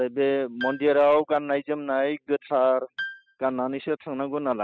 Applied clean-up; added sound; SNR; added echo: classical method spectral subtraction.